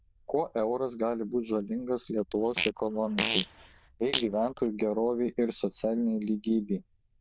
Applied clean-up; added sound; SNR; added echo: neural diffusion model UNIVERSE++.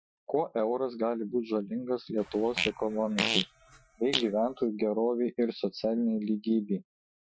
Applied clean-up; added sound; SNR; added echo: classical method Wiener filter.